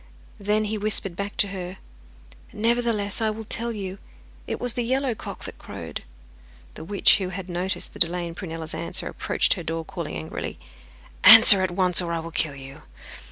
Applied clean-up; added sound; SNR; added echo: none; none; none; none.